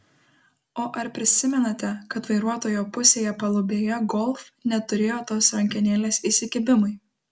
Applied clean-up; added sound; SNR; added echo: none; none; none; none.